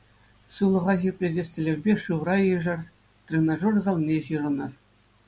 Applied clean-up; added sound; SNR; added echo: none; none; none; none.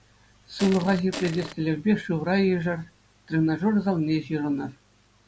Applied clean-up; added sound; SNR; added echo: none; Crushing; 10 dB; none.